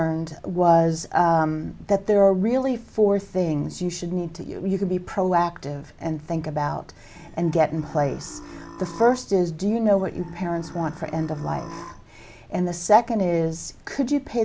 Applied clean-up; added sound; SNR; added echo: none; Burping, eructation; 17 dB; none.